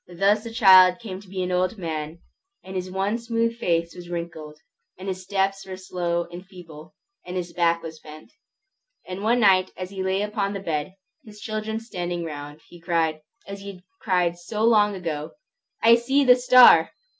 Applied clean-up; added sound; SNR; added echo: none; none; none; none.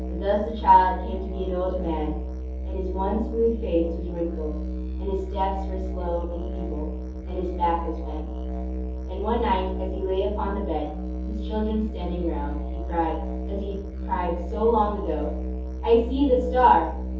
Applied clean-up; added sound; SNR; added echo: none; Musical instrument; 3 dB; reverberation time 0.6 s.